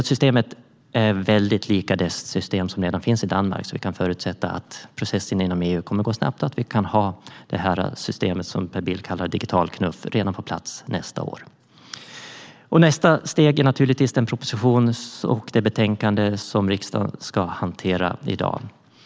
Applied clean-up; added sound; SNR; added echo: none; none; none; none.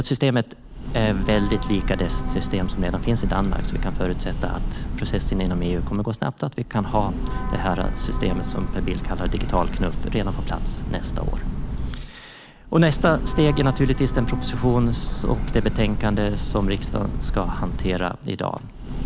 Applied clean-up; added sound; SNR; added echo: none; Train / Breathing; 1 dB; none.